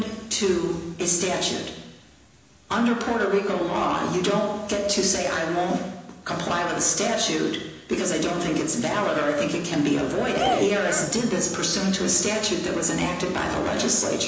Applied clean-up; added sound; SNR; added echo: none; Cheering; 4 dB; reverberation time 1.0 s.